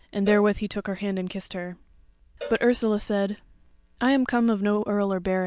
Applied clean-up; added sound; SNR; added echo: none; Cowbell; 20 dB; none.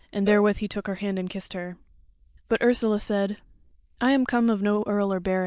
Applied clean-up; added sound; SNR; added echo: neural mask model Resemble Enhance denoiser.